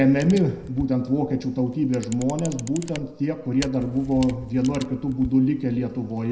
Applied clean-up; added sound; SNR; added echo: none; Camera; 17 dB; reverberation time 0.8 s.